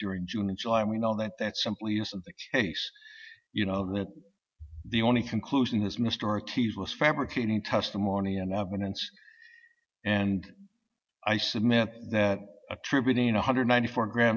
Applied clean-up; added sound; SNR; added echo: none; none; none; none.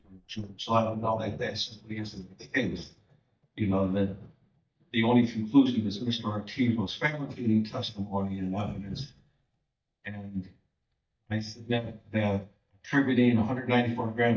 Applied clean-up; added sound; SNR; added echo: neural mask model DeepFilterNet 3.